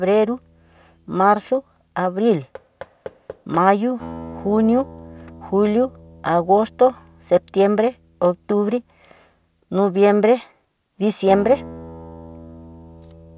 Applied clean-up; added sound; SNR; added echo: none; Knock / Wood + Acoustic guitar; 20 dB; none.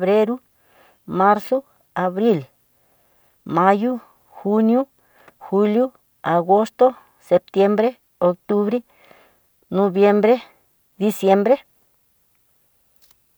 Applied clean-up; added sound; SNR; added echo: none; none; none; none.